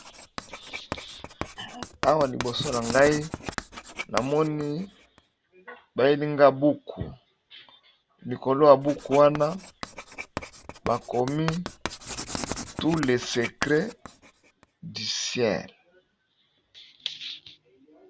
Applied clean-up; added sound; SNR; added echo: none; Writing; 12 dB; none.